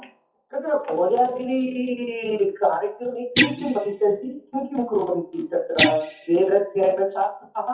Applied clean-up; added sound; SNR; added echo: classical method WPE with log-MMSE.